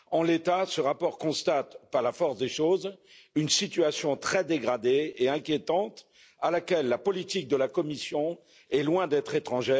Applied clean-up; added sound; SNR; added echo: none; none; none; none.